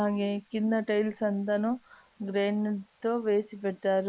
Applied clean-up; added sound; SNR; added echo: neural mask model Resemble Enhance denoiser.